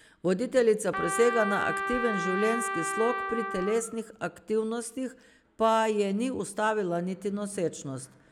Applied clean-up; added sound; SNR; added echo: none; Trumpet; 4 dB; none.